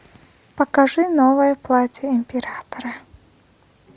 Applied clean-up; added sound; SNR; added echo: none; none; none; none.